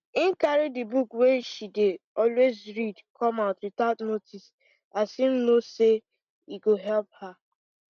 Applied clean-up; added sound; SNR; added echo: none; none; none; none.